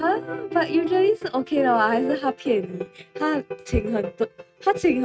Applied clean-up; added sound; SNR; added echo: neural mask model RNNoise.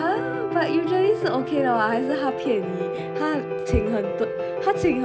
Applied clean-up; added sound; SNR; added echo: none; Piano; 3 dB; none.